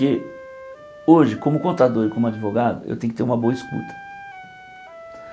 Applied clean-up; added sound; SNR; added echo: none; Wind instrument, woodwind instrument; 19 dB; none.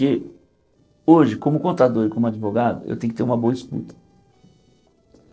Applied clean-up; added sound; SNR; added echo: neural separator model SepFormer DNS4.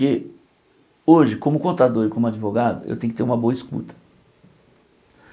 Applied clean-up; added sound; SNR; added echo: neural mask model Resemble Enhance denoiser.